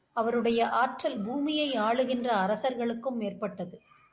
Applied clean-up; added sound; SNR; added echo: none; none; none; none.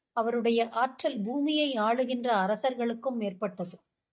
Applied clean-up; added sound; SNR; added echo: neural mask model DeepFilterNet 3.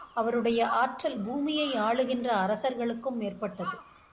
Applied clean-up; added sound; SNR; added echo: none; Crow; 16 dB; none.